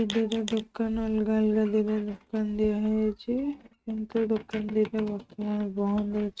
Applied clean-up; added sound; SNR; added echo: neural mask model RNNoise.